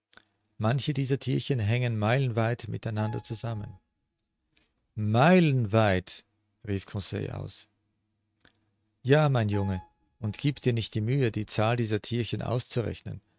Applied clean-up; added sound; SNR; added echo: neural mask model RNNoise.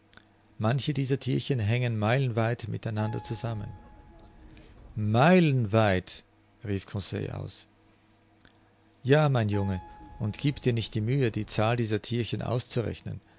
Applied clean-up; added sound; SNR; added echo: none; Keyboard (musical); 19 dB; none.